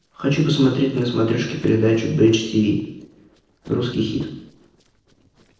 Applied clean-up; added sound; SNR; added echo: neural separator model SepFormer DNS4.